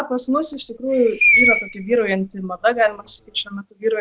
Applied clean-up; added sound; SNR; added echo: none; Screech; 1 dB; none.